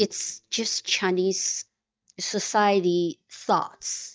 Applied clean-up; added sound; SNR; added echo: neural mask model DeepFilterNet 3.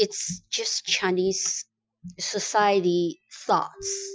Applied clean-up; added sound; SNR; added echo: classical method Wiener filter.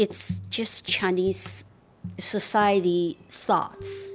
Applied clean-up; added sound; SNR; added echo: none; none; none; none.